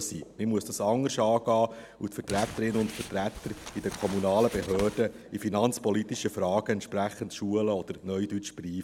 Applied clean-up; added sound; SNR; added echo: none; Crumpling, crinkling; 12 dB; none.